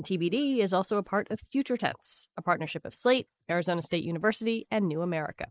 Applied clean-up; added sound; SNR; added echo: neural mask model Resemble Enhance denoiser.